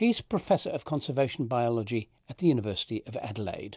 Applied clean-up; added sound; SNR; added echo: none; none; none; none.